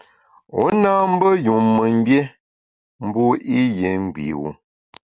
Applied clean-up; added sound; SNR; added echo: none; none; none; none.